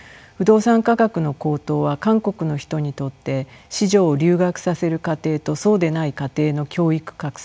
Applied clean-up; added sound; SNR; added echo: none; none; none; none.